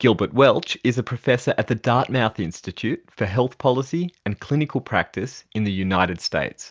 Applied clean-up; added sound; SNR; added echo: none; none; none; none.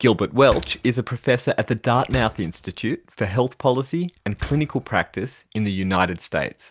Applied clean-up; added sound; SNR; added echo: none; Slam; 15 dB; none.